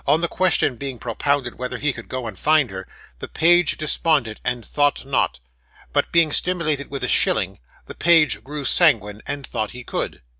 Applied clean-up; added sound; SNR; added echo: none; none; none; none.